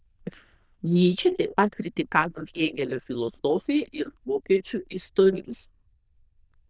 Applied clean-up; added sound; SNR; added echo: neural diffusion model UNIVERSE++.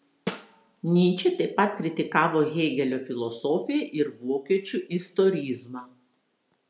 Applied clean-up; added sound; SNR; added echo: none; Snare drum; 12 dB; none.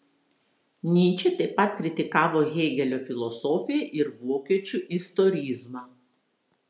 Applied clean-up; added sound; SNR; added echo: none; none; none; none.